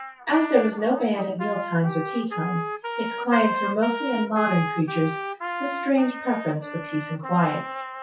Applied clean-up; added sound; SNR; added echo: classical method WPE with log-MMSE.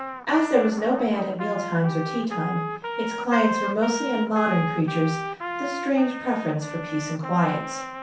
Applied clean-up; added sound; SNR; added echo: none; Trumpet; 7 dB; reverberation time 0.6 s.